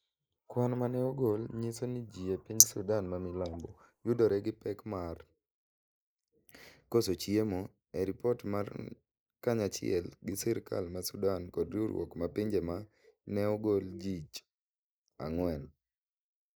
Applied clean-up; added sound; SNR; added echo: neural mask model Resemble Enhance denoiser.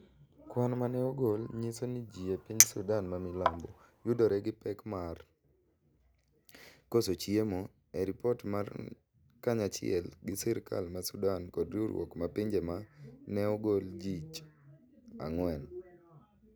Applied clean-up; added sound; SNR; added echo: none; Chink, clink; -2 dB; none.